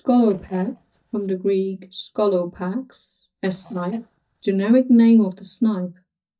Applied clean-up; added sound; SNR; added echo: neural mask model DeepFilterNet 3.